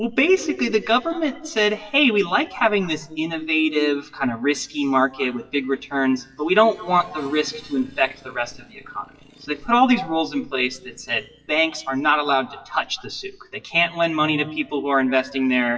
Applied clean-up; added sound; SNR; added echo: classical method WPE with log-MMSE.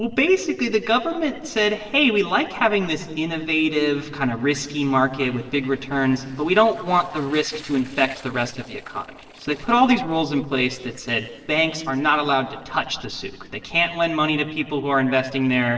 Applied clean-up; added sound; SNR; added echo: neural separator model SepFormer DNS4.